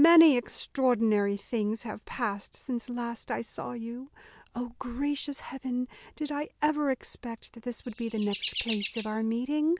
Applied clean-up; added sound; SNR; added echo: none; Chirp, tweet; 11 dB; none.